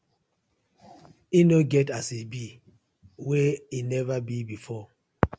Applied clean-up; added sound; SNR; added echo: none; none; none; none.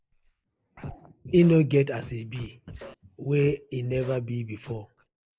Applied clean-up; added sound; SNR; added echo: neural mask model Resemble Enhance denoiser.